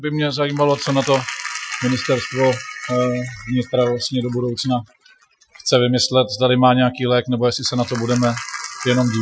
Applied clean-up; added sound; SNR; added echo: classical method Wiener filter.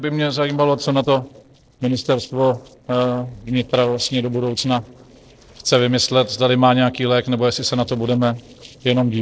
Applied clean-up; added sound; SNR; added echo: neural separator model SepFormer DNS4.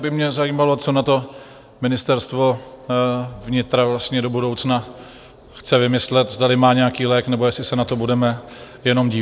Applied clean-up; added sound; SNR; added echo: none; none; none; none.